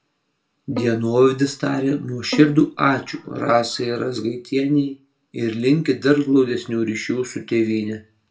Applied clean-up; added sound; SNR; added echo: none; Bowed string instrument; 14 dB; reverberation time 0.2 s.